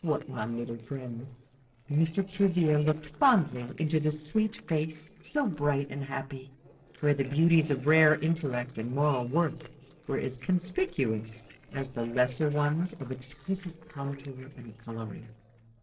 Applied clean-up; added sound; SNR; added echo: neural separator model SepFormer DNS4.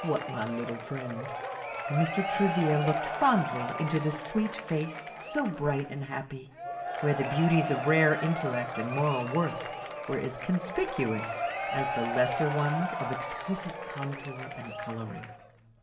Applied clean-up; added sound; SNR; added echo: none; Applause / Crowd / Cheering; 5 dB; reverberation time 2.0 s.